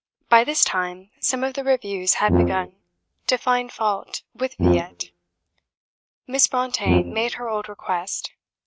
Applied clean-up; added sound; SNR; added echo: neural mask model RNNoise.